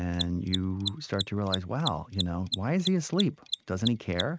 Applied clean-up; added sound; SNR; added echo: neural mask model RNNoise.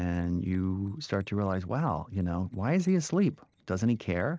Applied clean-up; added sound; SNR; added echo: neural separator model SepFormer DNS4.